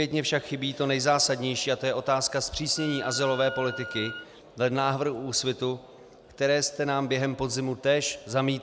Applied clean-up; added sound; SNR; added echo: none; Wind instrument, woodwind instrument; 12 dB; none.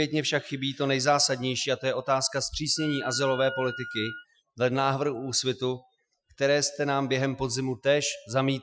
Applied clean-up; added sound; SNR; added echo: classical method Wiener filter.